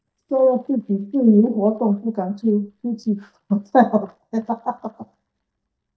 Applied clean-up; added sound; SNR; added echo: neural mask model DeepFilterNet 3.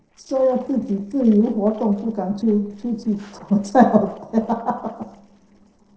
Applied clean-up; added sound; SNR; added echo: neural separator model SepFormer DNS4.